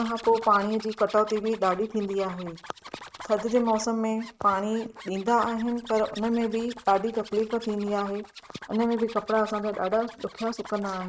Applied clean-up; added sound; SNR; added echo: neural mask model RNNoise.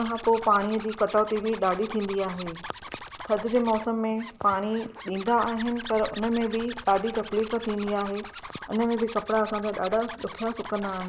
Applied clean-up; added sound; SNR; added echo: none; Zipper (clothing); 14 dB; none.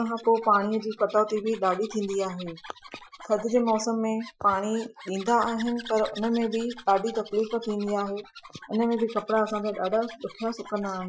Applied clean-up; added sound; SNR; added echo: classical method Wiener filter.